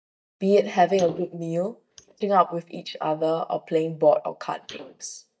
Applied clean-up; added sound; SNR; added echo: neural mask model DeepFilterNet 3.